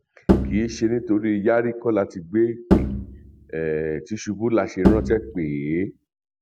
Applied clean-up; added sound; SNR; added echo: none; Bowed string instrument; 0 dB; none.